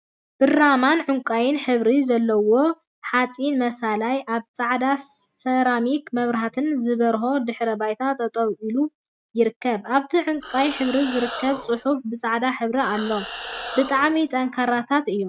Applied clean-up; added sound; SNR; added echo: none; Animal; 12 dB; none.